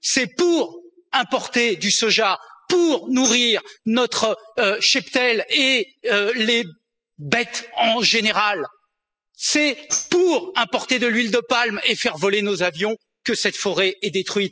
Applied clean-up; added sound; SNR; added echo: classical method spectral subtraction.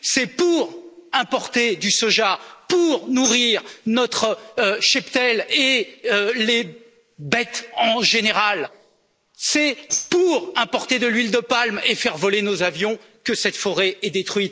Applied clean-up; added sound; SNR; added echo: neural mask model Resemble Enhance denoiser.